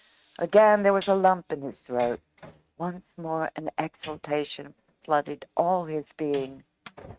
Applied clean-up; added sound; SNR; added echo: neural mask model RNNoise.